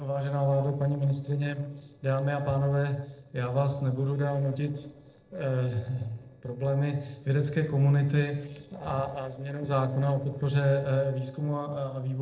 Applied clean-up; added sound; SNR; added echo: neural separator model SepFormer DNS4.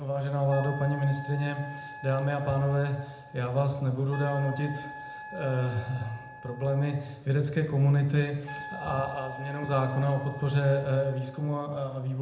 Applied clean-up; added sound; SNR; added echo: none; Wind instrument, woodwind instrument; 15 dB; reverberation time 0.7 s.